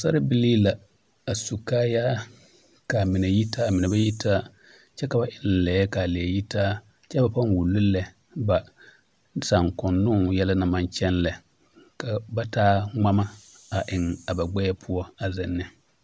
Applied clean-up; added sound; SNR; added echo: none; none; none; none.